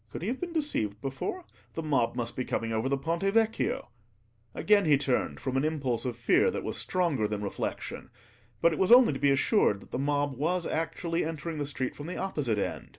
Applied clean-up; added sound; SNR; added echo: none; none; none; none.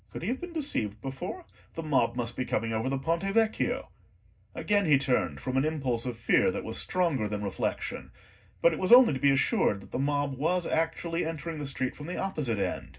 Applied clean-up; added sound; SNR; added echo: none; none; none; reverberation time 0.4 s.